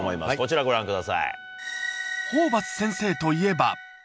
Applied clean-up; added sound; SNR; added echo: none; Wind instrument, woodwind instrument; 16 dB; none.